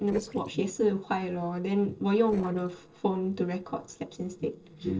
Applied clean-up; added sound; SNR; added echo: neural separator model SepFormer DNS4.